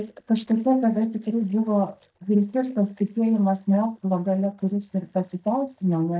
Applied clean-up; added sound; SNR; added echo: neural mask model DeepFilterNet 3.